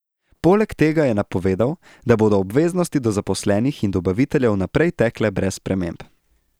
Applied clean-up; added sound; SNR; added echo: none; none; none; none.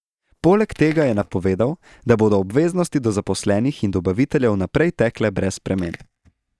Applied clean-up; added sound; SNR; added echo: neural mask model DeepFilterNet 3.